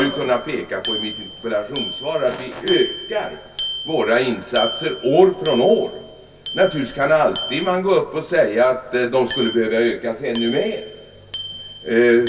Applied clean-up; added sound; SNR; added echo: none; Bicycle bell; 12 dB; reverberation time 0.2 s.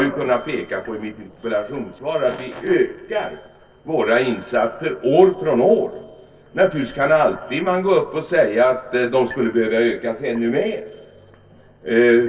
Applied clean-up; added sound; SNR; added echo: neural separator model SepFormer DNS4.